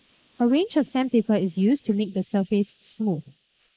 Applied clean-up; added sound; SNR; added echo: neural mask model Resemble Enhance denoiser.